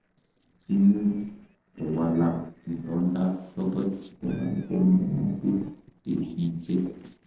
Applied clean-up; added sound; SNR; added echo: neural separator model SepFormer DNS4.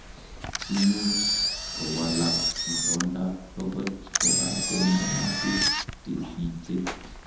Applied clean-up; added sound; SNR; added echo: none; Engine; -1 dB; reverberation time 0.8 s.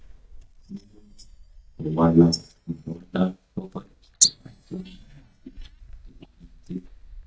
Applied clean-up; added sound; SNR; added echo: neural mask model DeepFilterNet 3.